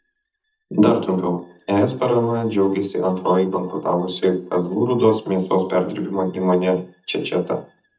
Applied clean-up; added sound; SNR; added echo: neural mask model DeepFilterNet 3.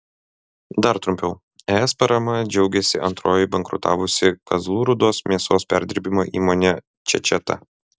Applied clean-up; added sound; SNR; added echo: none; none; none; none.